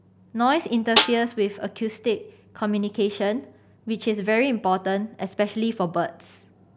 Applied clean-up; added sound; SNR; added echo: none; Snare drum; 0 dB; none.